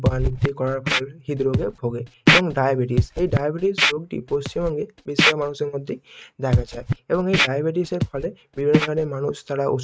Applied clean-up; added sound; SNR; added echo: neural mask model RNNoise.